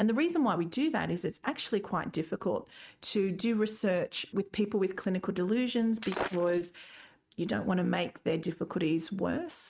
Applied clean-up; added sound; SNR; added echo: neural mask model RNNoise.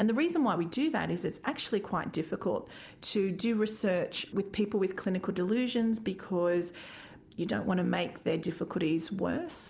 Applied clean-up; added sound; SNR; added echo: none; none; none; none.